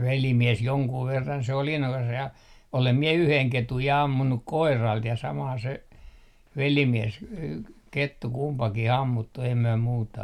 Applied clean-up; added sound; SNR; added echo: none; none; none; none.